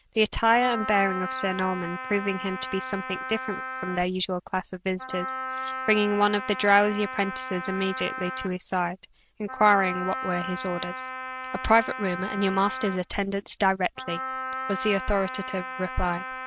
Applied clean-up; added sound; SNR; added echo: none; Wind instrument, woodwind instrument; 8 dB; none.